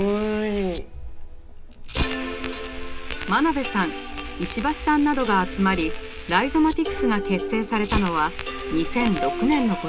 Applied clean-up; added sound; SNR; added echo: none; Fire; 8 dB; reverberation time 0.3 s.